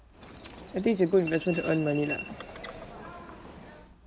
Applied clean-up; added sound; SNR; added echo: none; Subway, metro, underground; 12 dB; none.